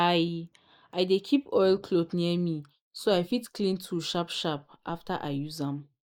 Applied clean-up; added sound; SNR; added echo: neural mask model Resemble Enhance denoiser.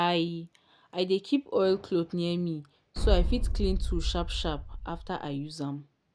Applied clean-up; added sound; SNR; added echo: none; Boom; -2 dB; none.